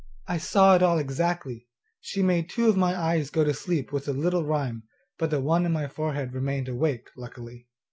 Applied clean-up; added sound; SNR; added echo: none; none; none; none.